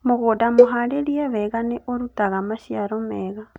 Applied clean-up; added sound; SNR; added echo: none; Cowbell; -1 dB; none.